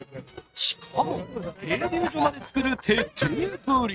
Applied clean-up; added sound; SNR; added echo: neural mask model RNNoise.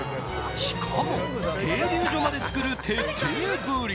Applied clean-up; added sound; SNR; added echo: none; Accelerating, revving, vroom / Truck; 12 dB; none.